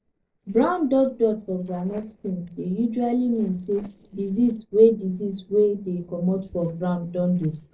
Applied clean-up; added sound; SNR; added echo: neural separator model SepFormer DNS4.